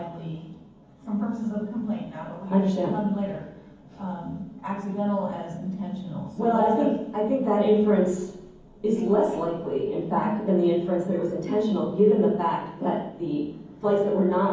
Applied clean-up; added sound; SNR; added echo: none; none; none; reverberation time 1.2 s.